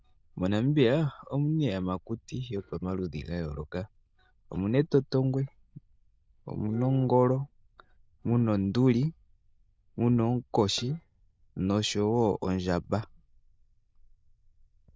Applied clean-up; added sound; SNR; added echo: neural diffusion model UNIVERSE++.